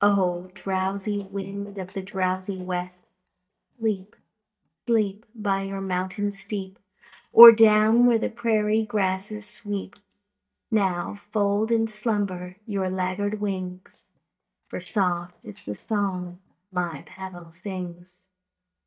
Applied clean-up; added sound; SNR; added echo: neural mask model DeepFilterNet 3.